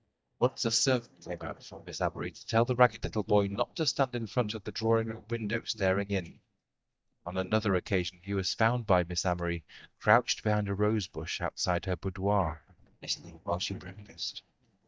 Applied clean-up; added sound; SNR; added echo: neural mask model DeepFilterNet 3.